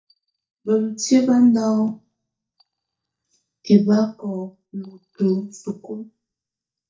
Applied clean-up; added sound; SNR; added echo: neural mask model DeepFilterNet 3.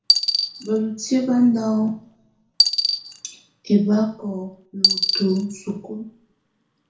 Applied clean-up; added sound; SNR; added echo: none; Coin (dropping); 2 dB; reverberation time 0.6 s.